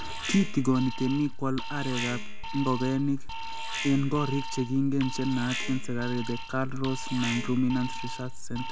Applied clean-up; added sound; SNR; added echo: none; Alarm; 3 dB; none.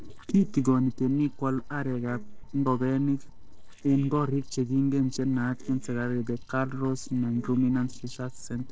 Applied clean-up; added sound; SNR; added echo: neural separator model SepFormer DNS4.